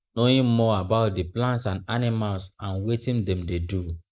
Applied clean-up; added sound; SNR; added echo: neural mask model Resemble Enhance denoiser.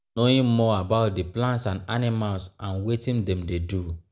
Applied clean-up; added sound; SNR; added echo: none; none; none; none.